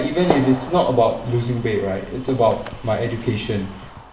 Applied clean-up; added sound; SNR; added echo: none; Gunshot, gunfire; 11 dB; reverberation time 0.6 s.